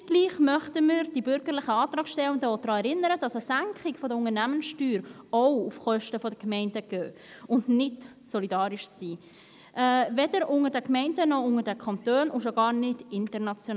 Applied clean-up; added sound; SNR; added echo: none; none; none; none.